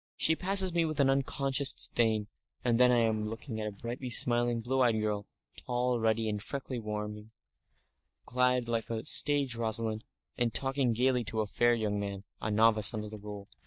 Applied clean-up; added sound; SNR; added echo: neural mask model DeepFilterNet 3.